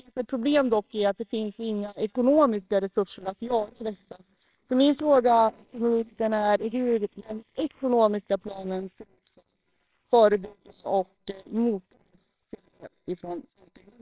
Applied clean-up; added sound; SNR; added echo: neural separator model SepFormer WHAMR!.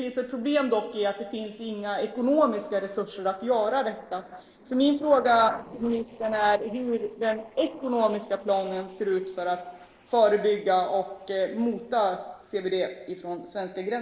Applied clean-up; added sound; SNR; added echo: neural separator model SepFormer DNS4.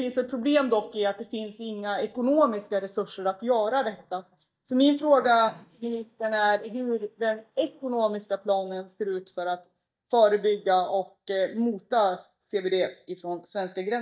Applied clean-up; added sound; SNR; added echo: neural mask model DeepFilterNet 3.